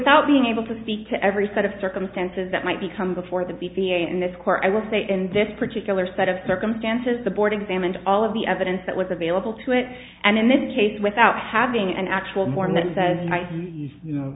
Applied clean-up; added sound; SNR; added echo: none; none; none; none.